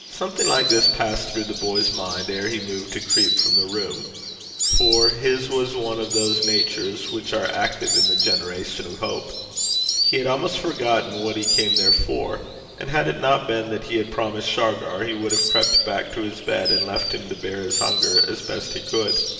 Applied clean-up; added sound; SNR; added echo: none; Insect; -1 dB; reverberation time 2.8 s.